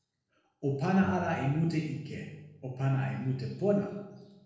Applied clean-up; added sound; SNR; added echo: neural separator model SepFormer DNS4.